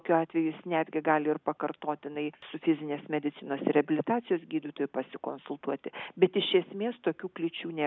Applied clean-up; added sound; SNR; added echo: none; none; none; none.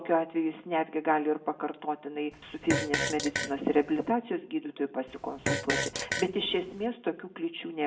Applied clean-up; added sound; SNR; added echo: none; Fart; 3 dB; reverberation time 0.4 s.